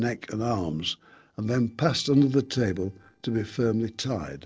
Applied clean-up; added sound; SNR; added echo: neural separator model SepFormer DNS4.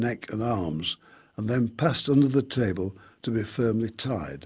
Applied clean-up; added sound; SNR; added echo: none; none; none; none.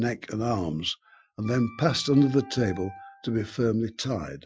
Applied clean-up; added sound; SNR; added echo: classical method Wiener filter.